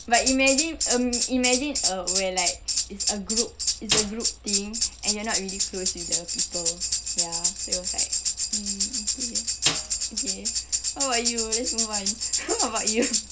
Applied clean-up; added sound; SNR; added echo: none; Snare drum + Tambourine; -3 dB; none.